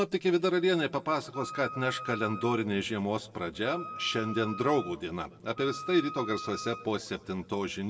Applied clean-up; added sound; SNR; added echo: none; Wind instrument, woodwind instrument; 11 dB; reverberation time 1.1 s.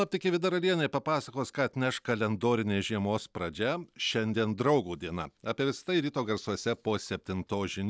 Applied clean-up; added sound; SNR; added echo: none; none; none; none.